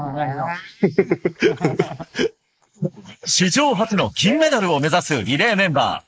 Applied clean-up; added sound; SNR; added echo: neural mask model Resemble Enhance denoiser.